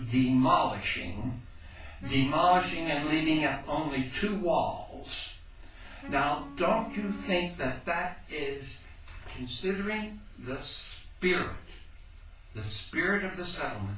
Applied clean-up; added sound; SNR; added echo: none; Wind instrument, woodwind instrument; 15 dB; reverberation time 0.3 s.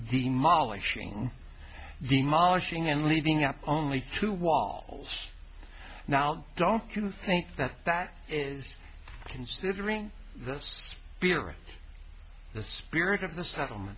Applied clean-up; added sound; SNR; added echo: none; none; none; none.